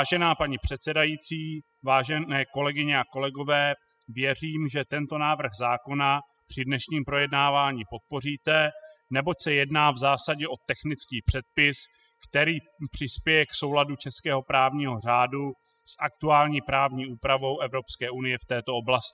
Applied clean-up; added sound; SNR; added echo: classical method spectral subtraction.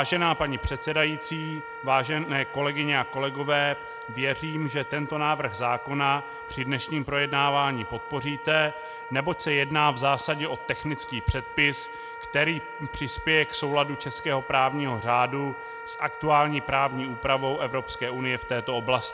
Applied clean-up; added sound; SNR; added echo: none; Wind instrument, woodwind instrument; 11 dB; none.